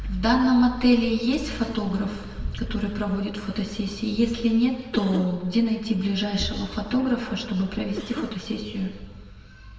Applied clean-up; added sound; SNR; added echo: none; Cough; 14 dB; reverberation time 1.3 s.